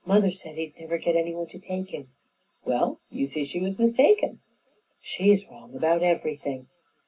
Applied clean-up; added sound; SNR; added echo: none; none; none; reverberation time 0.4 s.